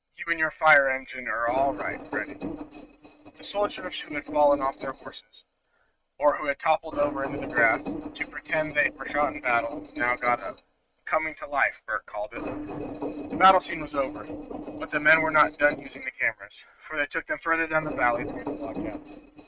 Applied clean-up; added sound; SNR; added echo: neural mask model RNNoise.